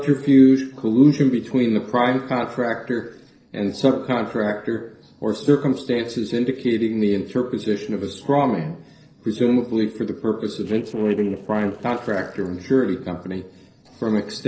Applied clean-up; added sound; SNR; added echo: neural separator model SepFormer DNS4.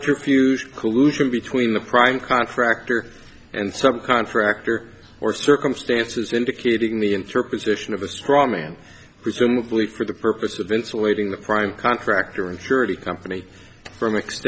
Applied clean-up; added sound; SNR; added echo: none; none; none; none.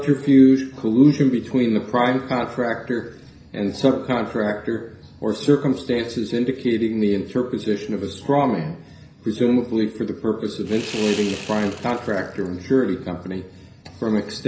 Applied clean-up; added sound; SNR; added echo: none; Sawing; 14 dB; reverberation time 0.5 s.